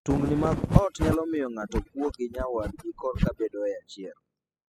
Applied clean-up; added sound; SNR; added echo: classical method spectral subtraction.